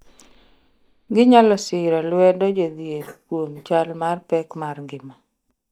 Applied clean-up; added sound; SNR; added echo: neural mask model DeepFilterNet 3.